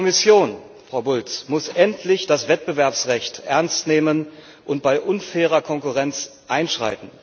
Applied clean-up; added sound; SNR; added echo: none; none; none; none.